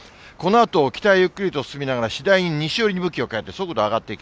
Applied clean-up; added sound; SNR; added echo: none; none; none; none.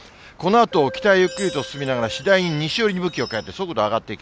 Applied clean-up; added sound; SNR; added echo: none; Keyboard (musical) + Chime; 15 dB; none.